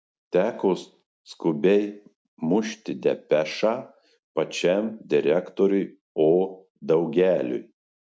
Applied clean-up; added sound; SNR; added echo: none; none; none; none.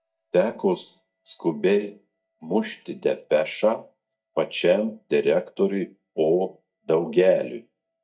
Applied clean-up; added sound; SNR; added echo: neural mask model DeepFilterNet 3.